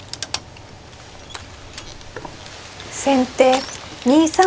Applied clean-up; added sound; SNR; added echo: none; Crushing; 15 dB; none.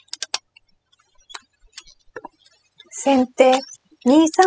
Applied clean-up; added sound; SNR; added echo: classical method spectral subtraction.